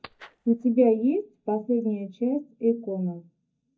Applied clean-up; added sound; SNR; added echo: neural mask model DeepFilterNet 3.